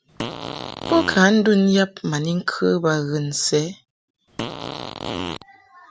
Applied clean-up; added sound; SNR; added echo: none; Fart; 8 dB; none.